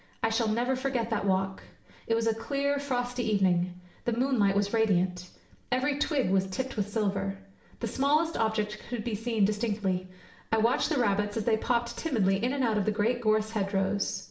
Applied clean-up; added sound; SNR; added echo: none; none; none; reverberation time 0.6 s.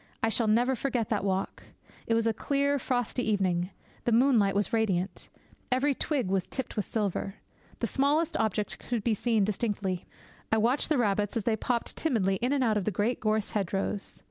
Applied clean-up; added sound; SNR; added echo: none; none; none; none.